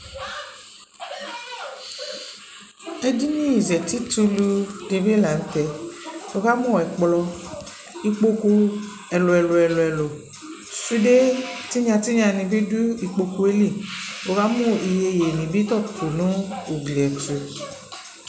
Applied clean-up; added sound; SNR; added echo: none; none; none; none.